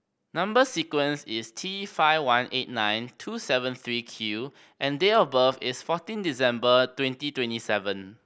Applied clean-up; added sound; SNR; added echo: none; none; none; none.